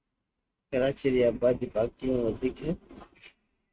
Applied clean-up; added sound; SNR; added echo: neural mask model RNNoise.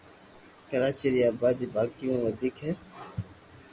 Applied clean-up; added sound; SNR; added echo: none; none; none; none.